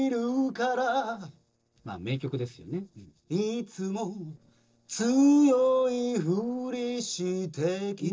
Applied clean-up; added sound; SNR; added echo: neural separator model SepFormer DNS4.